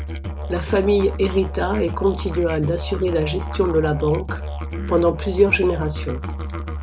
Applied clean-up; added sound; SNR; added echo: none; Musical instrument; 6 dB; none.